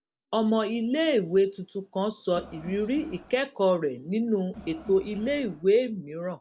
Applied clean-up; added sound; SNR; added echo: none; Crowd; 18 dB; none.